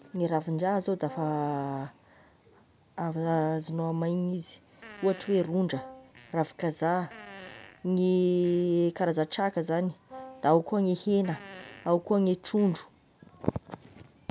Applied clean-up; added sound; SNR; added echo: none; Brass instrument + Fart; 20 dB; none.